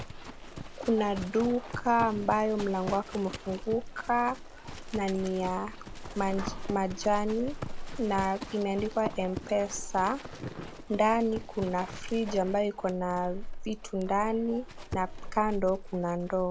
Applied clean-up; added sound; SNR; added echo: none; Livestock, farm animals, working animals; 9 dB; none.